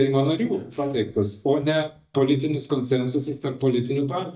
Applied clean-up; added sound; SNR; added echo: neural mask model DeepFilterNet 3.